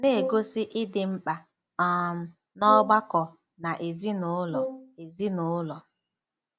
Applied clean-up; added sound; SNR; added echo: none; Brass instrument; 10 dB; none.